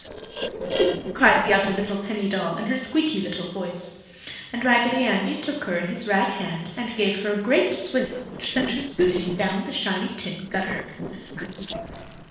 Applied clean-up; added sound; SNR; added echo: neural separator model SepFormer DNS4.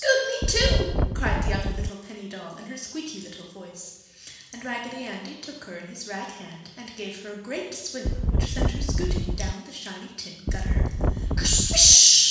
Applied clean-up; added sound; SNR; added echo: none; Wind; -2 dB; reverberation time 1.1 s.